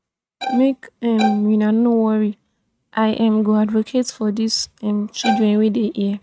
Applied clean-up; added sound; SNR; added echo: neural mask model RNNoise.